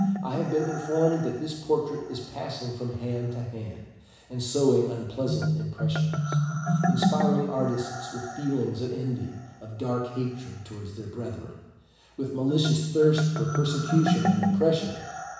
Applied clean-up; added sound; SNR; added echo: none; Marimba, xylophone; 1 dB; reverberation time 1.0 s.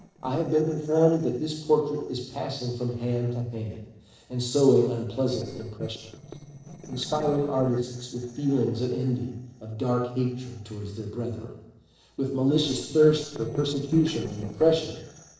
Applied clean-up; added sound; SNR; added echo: neural separator model SepFormer DNS4.